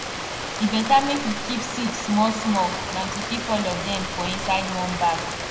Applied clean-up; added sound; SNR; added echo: none; Rain; 5 dB; reverberation time 1.5 s.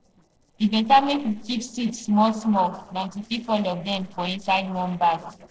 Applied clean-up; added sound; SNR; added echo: neural separator model SepFormer DNS4.